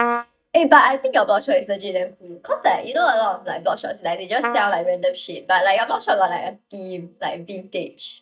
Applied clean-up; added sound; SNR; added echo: neural mask model DeepFilterNet 3.